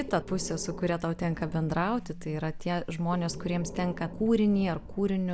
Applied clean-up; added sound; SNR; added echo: none; Telephone + Breathing; 14 dB; none.